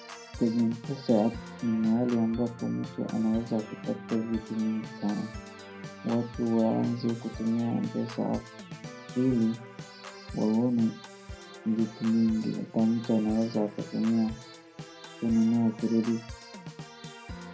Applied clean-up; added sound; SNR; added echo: none; Organ; 15 dB; reverberation time 0.2 s.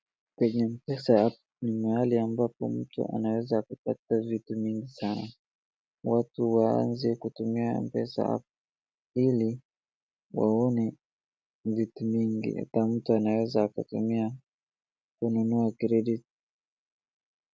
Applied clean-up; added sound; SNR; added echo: none; none; none; none.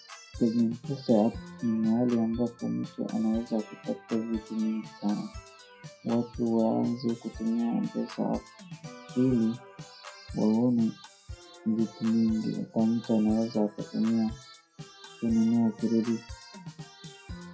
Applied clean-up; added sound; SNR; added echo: classical method WPE with log-MMSE.